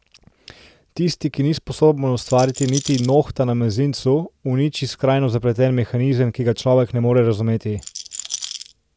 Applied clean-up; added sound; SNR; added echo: none; Rattle; 12 dB; none.